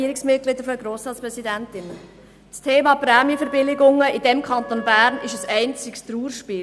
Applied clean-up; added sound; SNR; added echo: none; Wind instrument, woodwind instrument; 16 dB; none.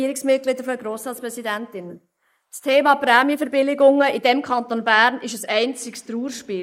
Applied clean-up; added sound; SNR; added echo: neural mask model Resemble Enhance denoiser.